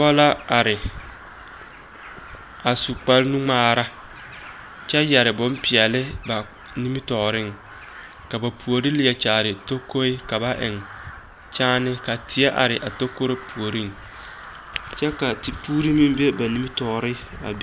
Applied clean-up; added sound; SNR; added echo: none; Crow; 17 dB; none.